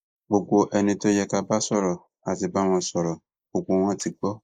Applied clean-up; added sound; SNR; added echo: neural mask model Resemble Enhance denoiser.